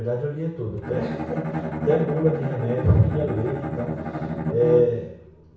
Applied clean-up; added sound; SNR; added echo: none; Bowed string instrument; 6 dB; reverberation time 0.6 s.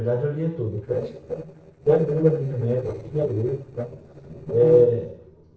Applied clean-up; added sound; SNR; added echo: neural separator model SepFormer DNS4.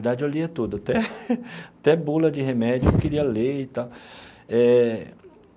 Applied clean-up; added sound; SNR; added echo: none; none; none; none.